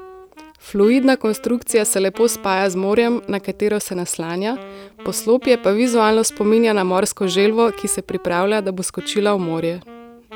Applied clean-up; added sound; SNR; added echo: none; Wind instrument, woodwind instrument; 20 dB; none.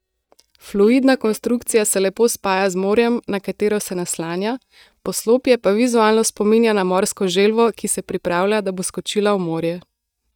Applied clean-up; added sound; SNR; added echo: neural mask model DeepFilterNet 3.